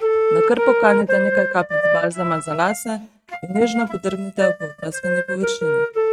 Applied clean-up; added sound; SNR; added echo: neural mask model RNNoise.